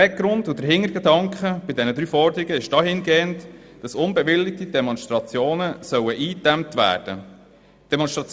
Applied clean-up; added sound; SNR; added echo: none; none; none; none.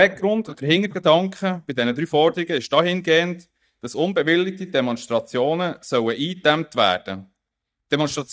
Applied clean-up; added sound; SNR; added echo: neural mask model DeepFilterNet 3.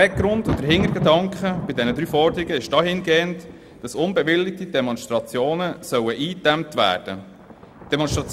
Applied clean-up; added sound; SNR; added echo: none; Thunder; 10 dB; none.